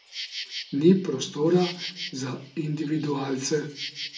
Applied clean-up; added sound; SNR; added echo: none; Insect; 13 dB; reverberation time 0.5 s.